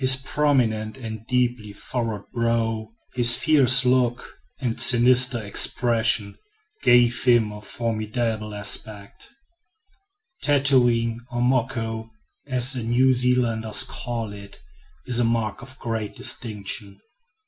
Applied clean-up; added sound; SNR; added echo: none; none; none; none.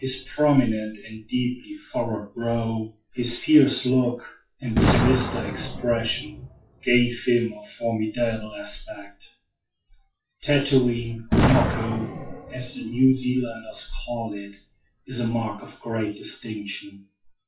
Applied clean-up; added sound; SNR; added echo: classical method WPE with log-MMSE.